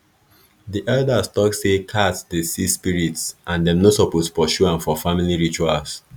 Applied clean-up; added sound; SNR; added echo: none; none; none; none.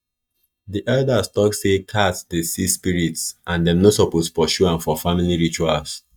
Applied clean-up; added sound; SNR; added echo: neural mask model DeepFilterNet 3.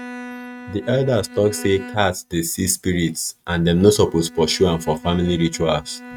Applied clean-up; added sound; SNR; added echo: neural mask model RNNoise.